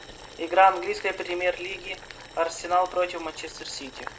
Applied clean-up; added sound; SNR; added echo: none; Boiling; 17 dB; reverberation time 0.2 s.